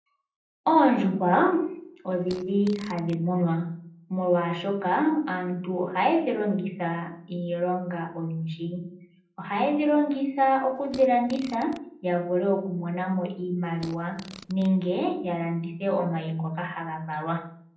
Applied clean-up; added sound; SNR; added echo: none; Fart; 19 dB; reverberation time 0.6 s.